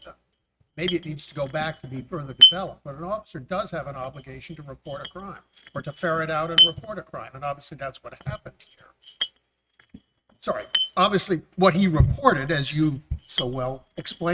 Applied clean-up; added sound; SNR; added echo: neural mask model RNNoise.